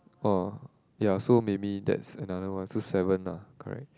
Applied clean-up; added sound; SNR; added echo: none; none; none; none.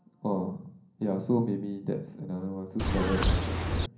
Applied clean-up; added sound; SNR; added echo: none; Bird; -4 dB; reverberation time 0.6 s.